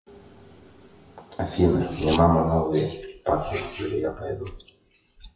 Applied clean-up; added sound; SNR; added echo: classical method WPE with log-MMSE.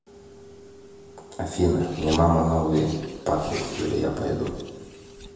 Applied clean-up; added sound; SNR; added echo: none; Car; 15 dB; reverberation time 1.0 s.